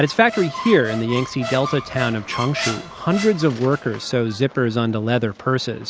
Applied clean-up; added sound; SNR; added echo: none; Squeak; 12 dB; none.